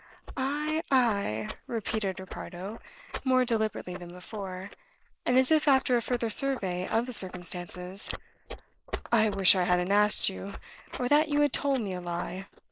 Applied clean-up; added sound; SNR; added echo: neural mask model Resemble Enhance denoiser.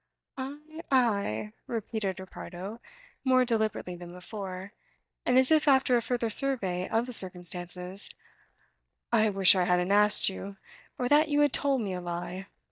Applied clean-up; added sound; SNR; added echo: neural mask model DeepFilterNet 3.